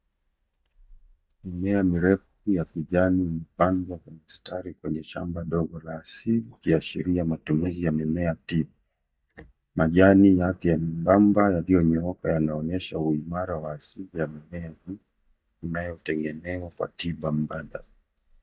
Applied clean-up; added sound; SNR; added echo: neural mask model DeepFilterNet 3.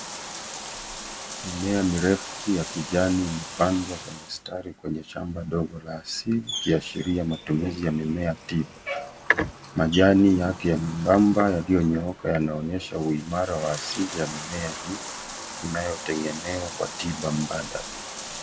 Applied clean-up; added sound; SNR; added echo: none; Bathtub (filling or washing); 12 dB; none.